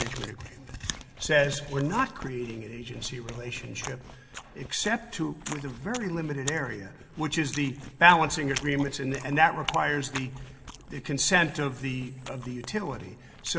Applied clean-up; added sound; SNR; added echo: none; Chewing, mastication; 13 dB; reverberation time 0.6 s.